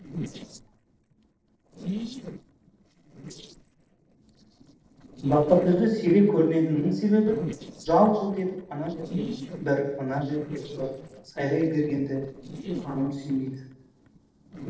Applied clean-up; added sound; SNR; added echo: neural separator model SepFormer DNS4.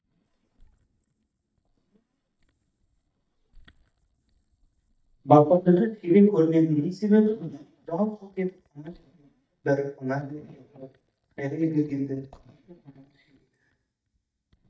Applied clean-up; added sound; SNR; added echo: neural mask model DeepFilterNet 3.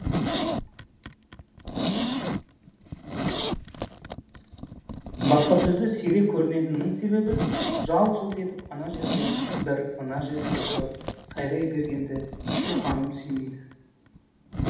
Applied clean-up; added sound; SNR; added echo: none; Zipper (clothing); 3 dB; reverberation time 0.8 s.